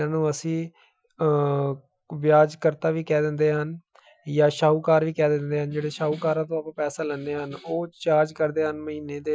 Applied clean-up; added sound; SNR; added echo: classical method Wiener filter.